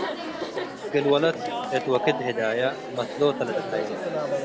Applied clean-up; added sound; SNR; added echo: none; Chatter; 3 dB; none.